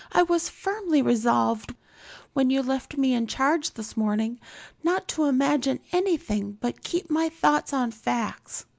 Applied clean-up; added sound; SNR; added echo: none; none; none; none.